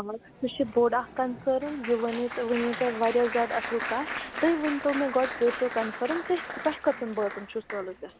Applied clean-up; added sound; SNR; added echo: none; Applause; 10 dB; none.